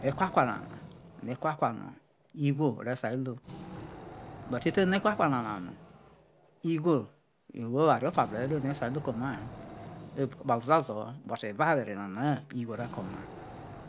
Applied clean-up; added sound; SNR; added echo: none; Wild animals; 16 dB; none.